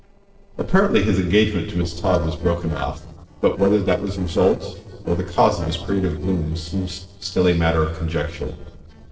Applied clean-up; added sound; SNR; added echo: neural separator model SepFormer DNS4.